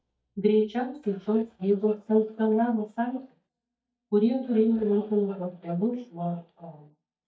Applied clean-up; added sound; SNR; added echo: neural mask model DeepFilterNet 3.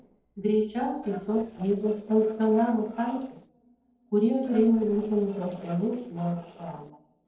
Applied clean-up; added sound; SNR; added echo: neural separator model SepFormer DNS4.